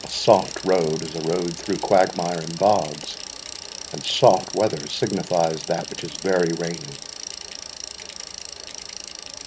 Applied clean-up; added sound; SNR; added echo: none; Bicycle; 12 dB; none.